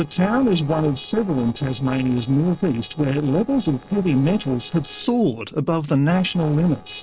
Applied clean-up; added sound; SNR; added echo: neural separator model SepFormer DNS4.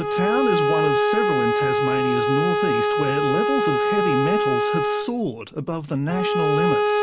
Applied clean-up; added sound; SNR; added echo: none; Bowed string instrument; -5 dB; none.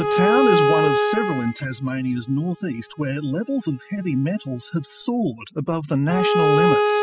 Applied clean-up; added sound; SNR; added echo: classical method spectral subtraction.